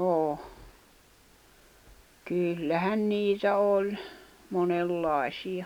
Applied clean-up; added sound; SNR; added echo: none; none; none; none.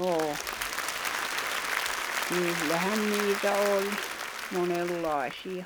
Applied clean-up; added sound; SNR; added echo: none; Applause; 2 dB; none.